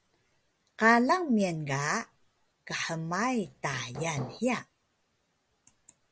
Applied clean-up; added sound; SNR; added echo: none; Hammer; 13 dB; none.